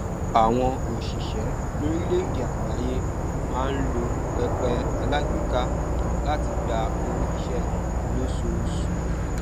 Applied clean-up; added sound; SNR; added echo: none; Insect / Frog; -4 dB; none.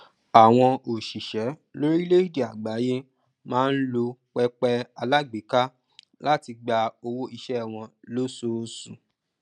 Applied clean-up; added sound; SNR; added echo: none; none; none; none.